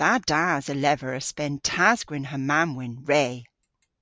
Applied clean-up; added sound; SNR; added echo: none; none; none; none.